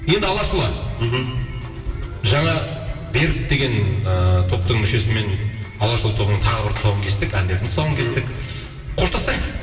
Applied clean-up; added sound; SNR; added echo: none; none; none; reverberation time 2.5 s.